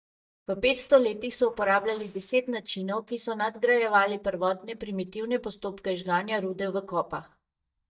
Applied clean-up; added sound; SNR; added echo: neural mask model DeepFilterNet 3.